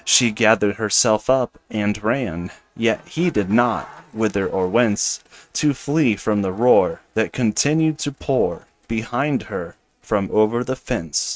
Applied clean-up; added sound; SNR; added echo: neural mask model RNNoise.